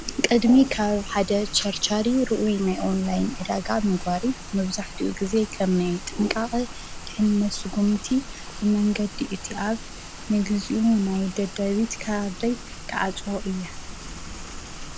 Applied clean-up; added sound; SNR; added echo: none; Rain; 11 dB; none.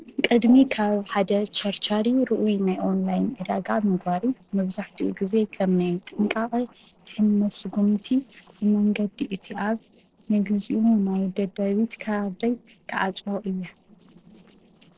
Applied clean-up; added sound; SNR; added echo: neural separator model SepFormer DNS4.